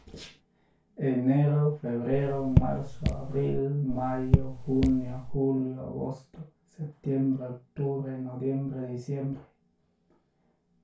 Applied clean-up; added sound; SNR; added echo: none; Raindrop / Drip; -1 dB; reverberation time 0.3 s.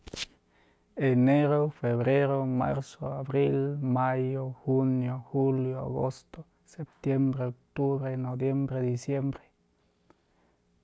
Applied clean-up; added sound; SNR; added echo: none; none; none; none.